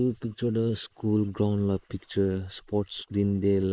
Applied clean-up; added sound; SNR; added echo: neural mask model Resemble Enhance denoiser.